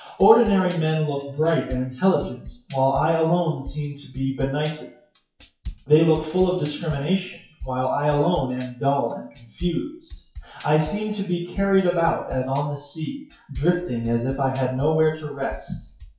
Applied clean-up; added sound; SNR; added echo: classical method WPE with log-MMSE.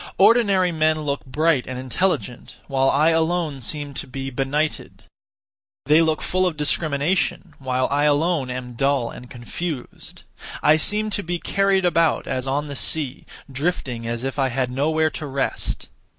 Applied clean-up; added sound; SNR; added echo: none; none; none; none.